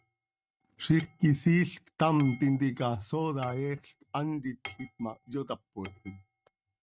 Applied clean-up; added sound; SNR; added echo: neural mask model RNNoise.